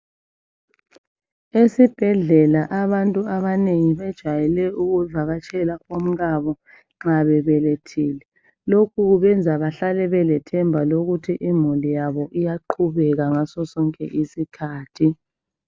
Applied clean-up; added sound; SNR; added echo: none; none; none; none.